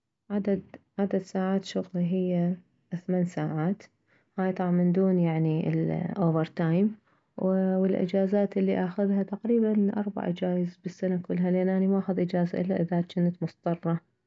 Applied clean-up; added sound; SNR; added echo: none; none; none; none.